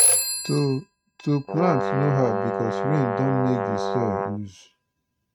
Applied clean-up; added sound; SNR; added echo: neural mask model RNNoise.